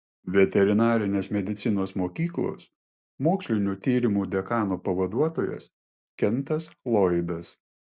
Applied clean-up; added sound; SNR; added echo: none; none; none; none.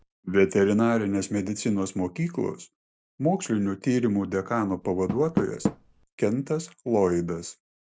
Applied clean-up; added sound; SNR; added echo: none; Door; 13 dB; none.